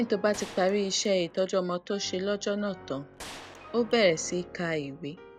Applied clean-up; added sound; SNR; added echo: none; Gunshot, gunfire + Piano; 18 dB; none.